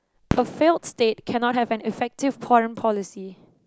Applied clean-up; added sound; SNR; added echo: none; Fireworks; 12 dB; none.